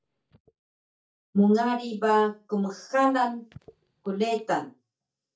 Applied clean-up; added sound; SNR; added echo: neural mask model DeepFilterNet 3.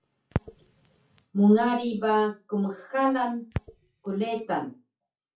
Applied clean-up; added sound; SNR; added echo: classical method WPE with log-MMSE.